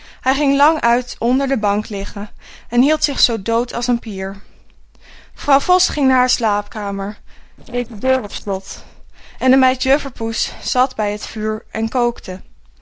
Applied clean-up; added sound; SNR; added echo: neural separator model SepFormer DNS4.